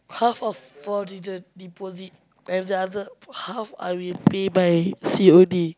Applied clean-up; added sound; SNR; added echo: none; none; none; none.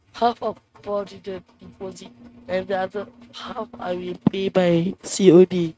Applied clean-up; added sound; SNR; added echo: neural mask model RNNoise.